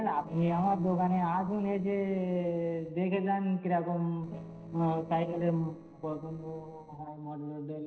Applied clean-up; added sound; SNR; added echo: neural separator model SepFormer DNS4.